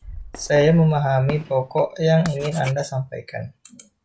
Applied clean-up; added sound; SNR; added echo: none; Fireworks + Writing; 16 dB; none.